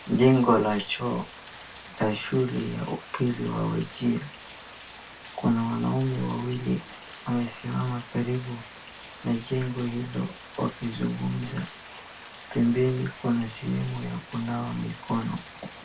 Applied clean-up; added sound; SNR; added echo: none; Rain; 15 dB; reverberation time 0.2 s.